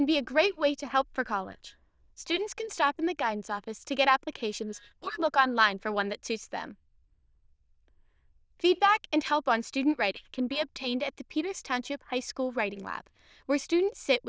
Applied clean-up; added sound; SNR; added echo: neural diffusion model UNIVERSE++.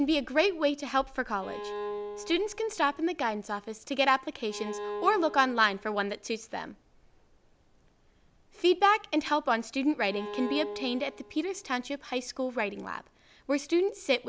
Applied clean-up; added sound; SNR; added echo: none; Bowed string instrument; 11 dB; none.